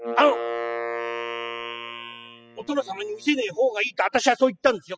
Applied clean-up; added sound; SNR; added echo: classical method spectral subtraction.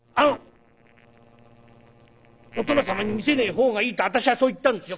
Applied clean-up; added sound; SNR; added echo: neural separator model SepFormer DNS4.